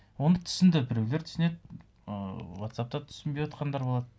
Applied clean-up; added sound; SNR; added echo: none; none; none; none.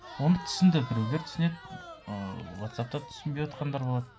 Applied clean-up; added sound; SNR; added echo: none; Crowd; 16 dB; none.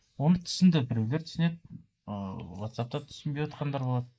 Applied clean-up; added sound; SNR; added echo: neural mask model Resemble Enhance denoiser.